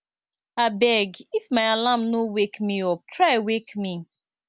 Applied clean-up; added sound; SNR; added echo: none; none; none; none.